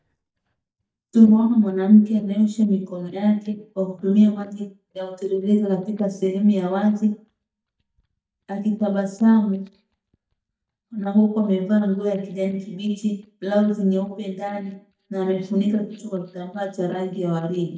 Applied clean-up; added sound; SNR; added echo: neural mask model DeepFilterNet 3.